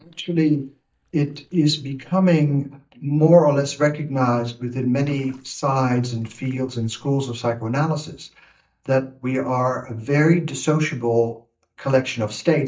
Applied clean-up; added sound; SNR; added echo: neural mask model DeepFilterNet 3.